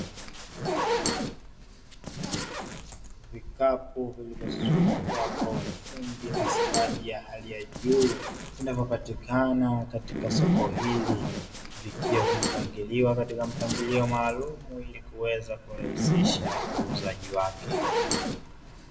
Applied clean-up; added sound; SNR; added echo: none; Zipper (clothing); -1 dB; reverberation time 0.8 s.